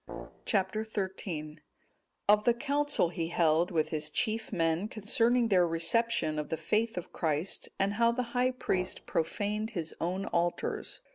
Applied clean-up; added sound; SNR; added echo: none; Brass instrument; 14 dB; none.